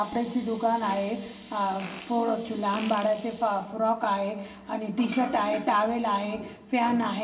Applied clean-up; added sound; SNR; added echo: none; Fart; 18 dB; reverberation time 0.7 s.